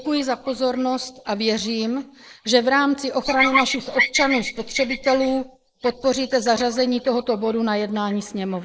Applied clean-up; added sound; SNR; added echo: neural mask model Resemble Enhance denoiser.